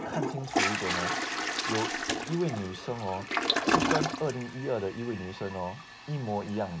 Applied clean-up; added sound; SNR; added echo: none; Toilet flush; -2 dB; none.